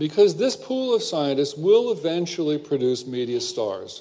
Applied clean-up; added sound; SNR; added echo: none; none; none; none.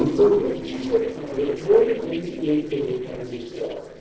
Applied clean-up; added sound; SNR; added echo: neural separator model SepFormer DNS4.